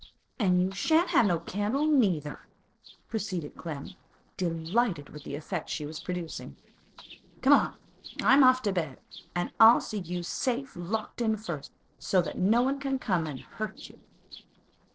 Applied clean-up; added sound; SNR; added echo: neural separator model SepFormer DNS4.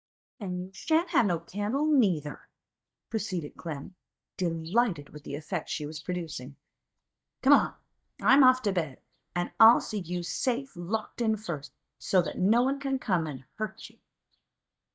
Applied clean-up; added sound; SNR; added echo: neural mask model DeepFilterNet 3.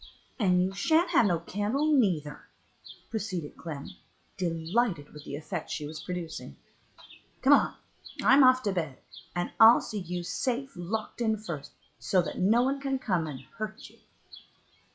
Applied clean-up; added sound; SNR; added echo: classical method log-MMSE.